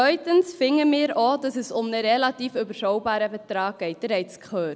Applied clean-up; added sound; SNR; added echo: none; none; none; none.